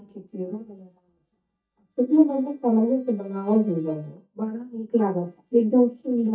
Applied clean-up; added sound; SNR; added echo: neural mask model DeepFilterNet 3.